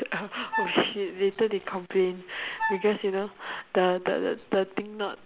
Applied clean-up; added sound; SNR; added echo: none; Wind instrument, woodwind instrument; 5 dB; none.